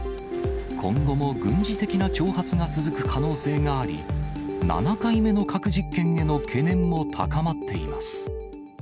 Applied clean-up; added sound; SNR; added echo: none; none; none; none.